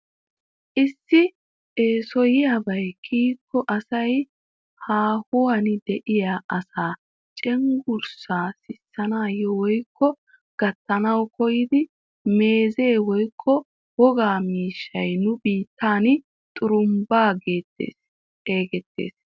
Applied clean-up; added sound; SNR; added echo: none; none; none; none.